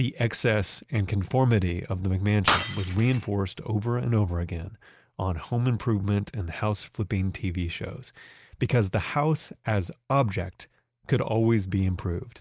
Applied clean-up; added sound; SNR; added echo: none; Shatter; 5 dB; none.